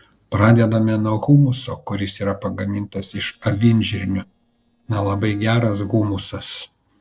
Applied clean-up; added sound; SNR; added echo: neural separator model SepFormer DNS4.